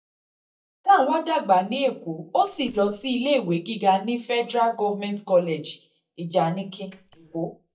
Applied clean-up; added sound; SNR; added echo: neural mask model DeepFilterNet 3.